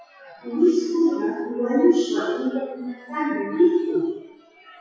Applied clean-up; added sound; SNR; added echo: classical method WPE with log-MMSE.